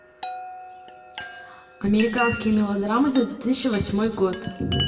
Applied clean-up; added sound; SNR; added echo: none; Chime; 12 dB; reverberation time 1.1 s.